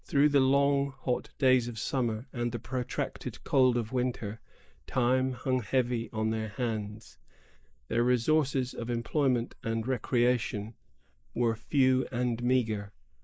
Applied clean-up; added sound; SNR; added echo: neural mask model Resemble Enhance denoiser.